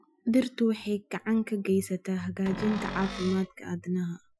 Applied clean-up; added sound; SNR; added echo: classical method Wiener filter.